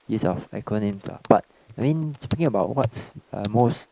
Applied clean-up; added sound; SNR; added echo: neural mask model Resemble Enhance denoiser.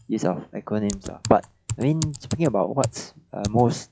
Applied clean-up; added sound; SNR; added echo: classical method log-MMSE.